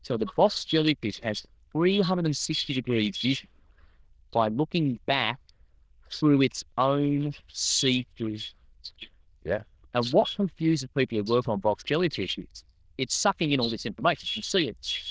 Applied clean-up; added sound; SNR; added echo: neural diffusion model UNIVERSE++.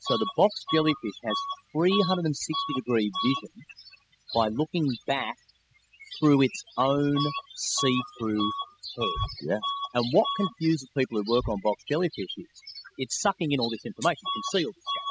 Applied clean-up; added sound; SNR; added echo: classical method spectral subtraction.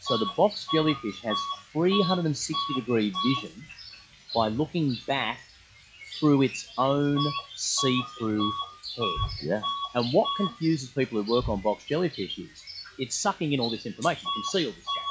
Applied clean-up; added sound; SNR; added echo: classical method log-MMSE.